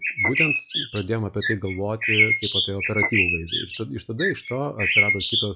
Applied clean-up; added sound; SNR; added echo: classical method log-MMSE.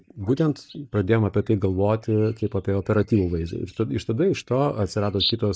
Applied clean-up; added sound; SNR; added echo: neural mask model DeepFilterNet 3.